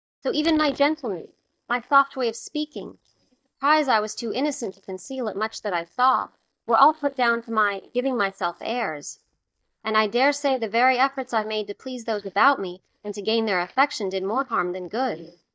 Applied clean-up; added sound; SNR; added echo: neural mask model DeepFilterNet 3.